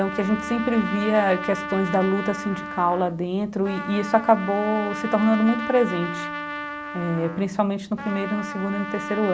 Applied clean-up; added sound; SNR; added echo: none; Trumpet; 9 dB; none.